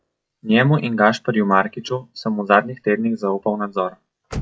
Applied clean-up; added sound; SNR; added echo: classical method log-MMSE.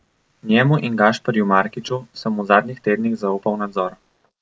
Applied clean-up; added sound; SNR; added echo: neural mask model Resemble Enhance denoiser.